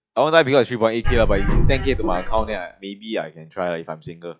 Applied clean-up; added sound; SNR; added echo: classical method log-MMSE.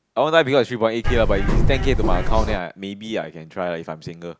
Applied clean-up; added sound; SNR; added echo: none; Bird; -5 dB; none.